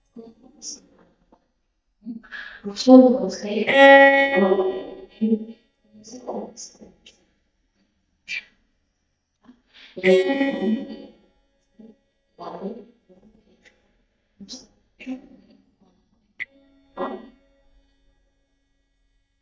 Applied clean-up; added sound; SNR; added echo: neural mask model DeepFilterNet 3.